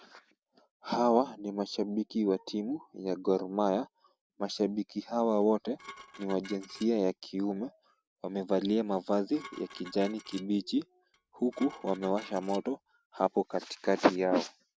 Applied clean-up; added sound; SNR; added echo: none; Dishes, pots, and pans; 20 dB; none.